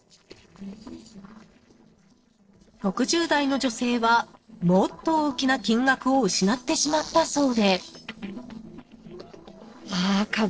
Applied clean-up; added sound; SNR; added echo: neural separator model SepFormer DNS4.